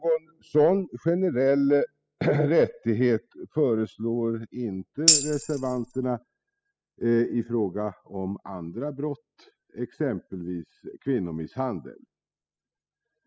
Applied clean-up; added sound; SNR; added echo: classical method spectral subtraction.